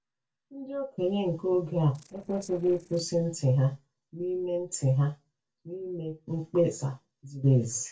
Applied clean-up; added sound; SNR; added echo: neural separator model SepFormer DNS4.